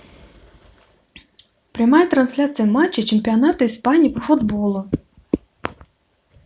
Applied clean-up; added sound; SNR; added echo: none; none; none; none.